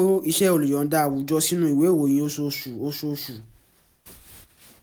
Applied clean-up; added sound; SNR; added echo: none; none; none; none.